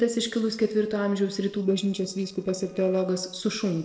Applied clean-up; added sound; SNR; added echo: neural separator model SepFormer DNS4.